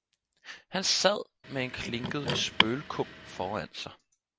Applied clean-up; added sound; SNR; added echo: none; Car; 1 dB; none.